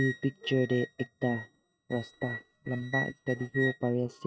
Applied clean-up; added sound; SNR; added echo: neural mask model RNNoise.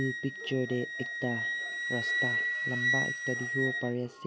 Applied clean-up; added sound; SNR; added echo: none; Wind instrument, woodwind instrument; -2 dB; none.